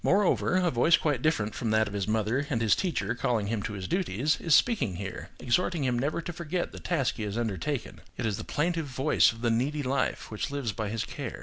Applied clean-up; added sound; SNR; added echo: none; none; none; none.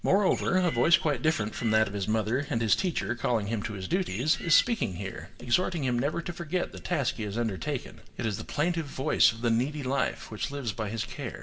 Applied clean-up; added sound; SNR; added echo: none; Bird; 12 dB; reverberation time 0.5 s.